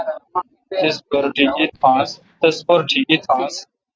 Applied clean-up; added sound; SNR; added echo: neural mask model DeepFilterNet 3.